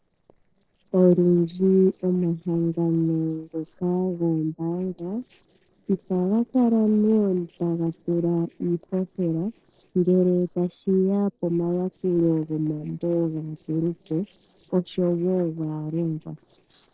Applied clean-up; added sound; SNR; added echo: neural separator model SepFormer DNS4.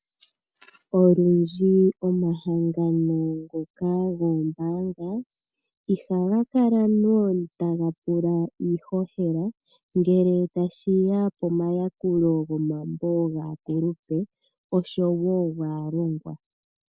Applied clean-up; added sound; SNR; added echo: none; none; none; none.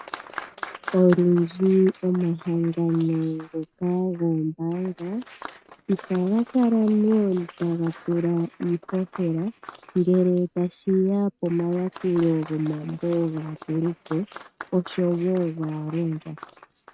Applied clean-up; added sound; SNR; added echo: neural mask model RNNoise.